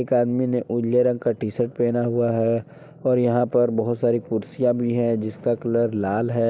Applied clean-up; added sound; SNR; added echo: none; none; none; none.